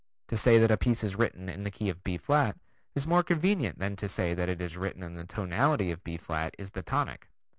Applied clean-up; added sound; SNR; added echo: none; none; none; none.